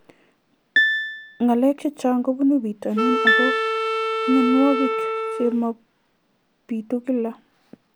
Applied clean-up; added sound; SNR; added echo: none; Piano + Wind instrument, woodwind instrument; -1 dB; none.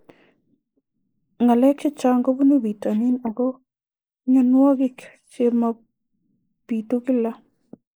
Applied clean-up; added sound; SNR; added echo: neural mask model Resemble Enhance denoiser.